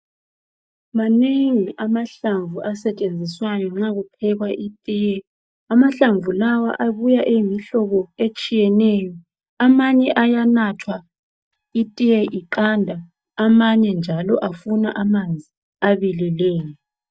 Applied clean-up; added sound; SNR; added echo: neural mask model DeepFilterNet 3.